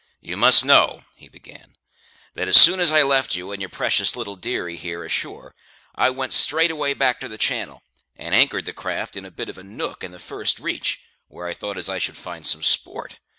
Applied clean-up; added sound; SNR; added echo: none; none; none; none.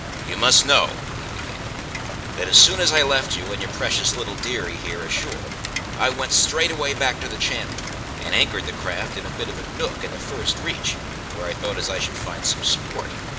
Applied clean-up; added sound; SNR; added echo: none; Rain; 6 dB; reverberation time 1.0 s.